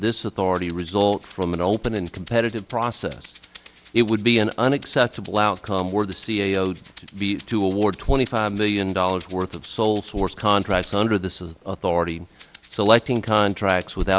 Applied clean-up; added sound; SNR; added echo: none; Rattle (instrument); 11 dB; none.